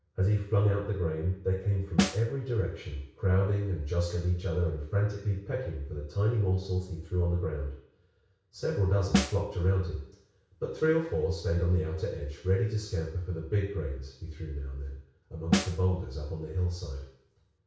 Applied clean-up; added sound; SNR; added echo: none; Snare drum; 5 dB; reverberation time 0.6 s.